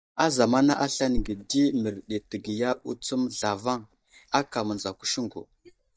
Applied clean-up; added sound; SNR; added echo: neural mask model DeepFilterNet 3.